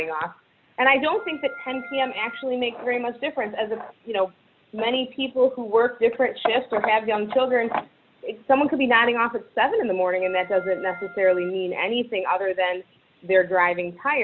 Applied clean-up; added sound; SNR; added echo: none; Organ; 16 dB; none.